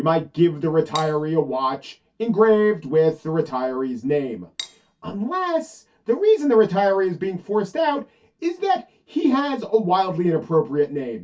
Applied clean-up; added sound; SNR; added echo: none; Cutlery, silverware; 17 dB; reverberation time 0.2 s.